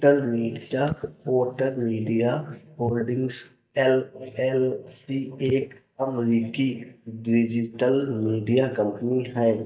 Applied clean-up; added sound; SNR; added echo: neural mask model DeepFilterNet 3.